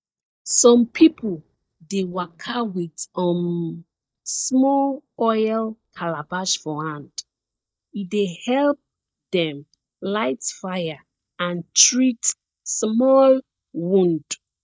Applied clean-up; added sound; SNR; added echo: neural mask model DeepFilterNet 3.